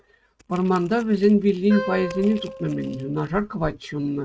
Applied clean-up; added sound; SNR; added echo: neural mask model RNNoise.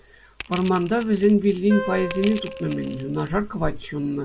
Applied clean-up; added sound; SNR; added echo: none; Crushing + Wind instrument, woodwind instrument; 11 dB; none.